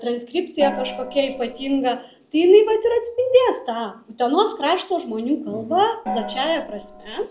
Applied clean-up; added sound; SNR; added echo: none; Gong; 11 dB; none.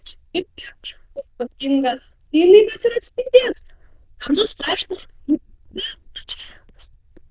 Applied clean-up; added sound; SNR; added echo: neural diffusion model UNIVERSE++.